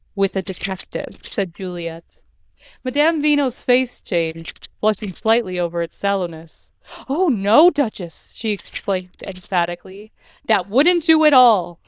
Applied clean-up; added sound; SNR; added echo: neural diffusion model UNIVERSE++.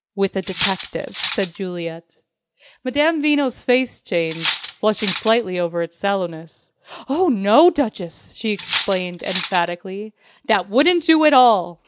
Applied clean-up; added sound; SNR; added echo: none; Cutlery, silverware; 8 dB; none.